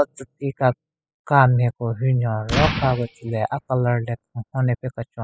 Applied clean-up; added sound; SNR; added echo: classical method spectral subtraction.